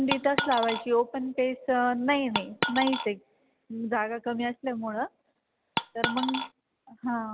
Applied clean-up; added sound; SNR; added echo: none; Coin (dropping); 2 dB; none.